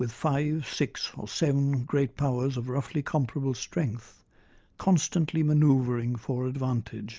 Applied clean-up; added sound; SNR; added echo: none; none; none; none.